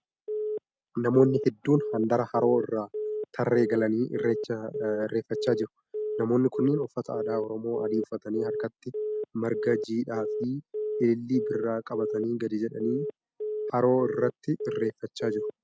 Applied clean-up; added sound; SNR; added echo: none; Telephone; 6 dB; none.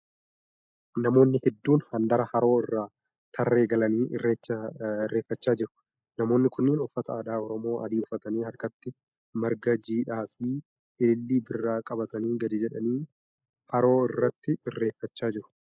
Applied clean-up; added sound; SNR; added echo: neural mask model Resemble Enhance denoiser.